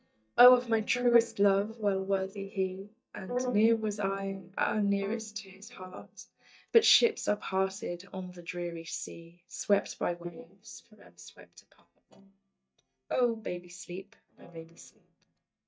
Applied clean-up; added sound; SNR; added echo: neural mask model DeepFilterNet 3.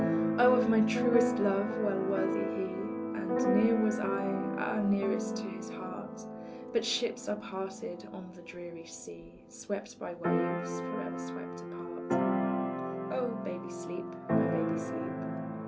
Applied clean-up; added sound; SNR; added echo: none; Keyboard (musical); -1 dB; none.